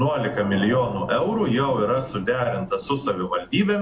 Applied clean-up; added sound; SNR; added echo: none; Thunder / Rain; 14 dB; reverberation time 0.2 s.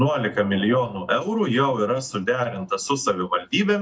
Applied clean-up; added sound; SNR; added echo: neural mask model DeepFilterNet 3.